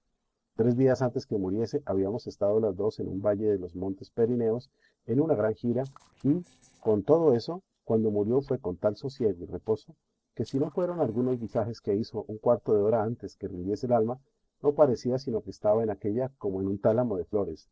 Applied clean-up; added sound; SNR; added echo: neural separator model SepFormer DNS4.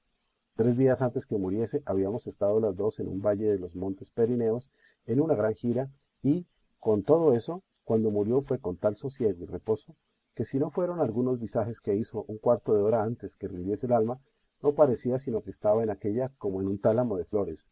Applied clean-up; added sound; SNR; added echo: none; none; none; none.